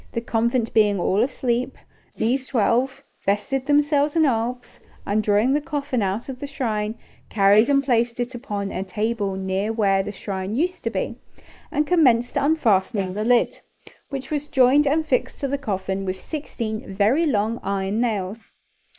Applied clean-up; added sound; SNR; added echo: neural mask model Resemble Enhance denoiser.